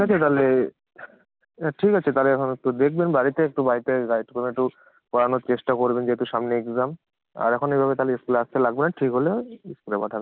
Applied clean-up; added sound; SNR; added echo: none; none; none; none.